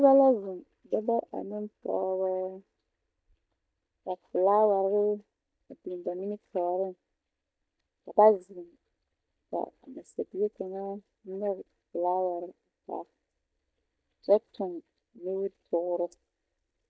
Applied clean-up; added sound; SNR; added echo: neural mask model DeepFilterNet 3.